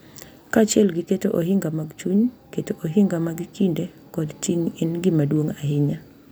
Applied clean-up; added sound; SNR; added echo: none; none; none; none.